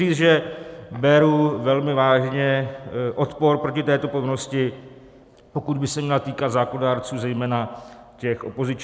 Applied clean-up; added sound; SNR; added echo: none; none; none; none.